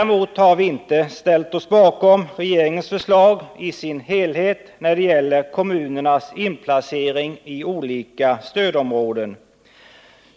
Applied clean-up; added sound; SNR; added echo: none; none; none; none.